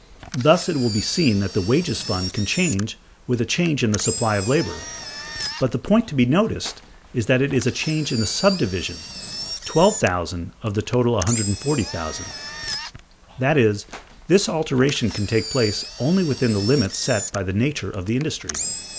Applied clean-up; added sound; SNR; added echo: none; Engine; 11 dB; none.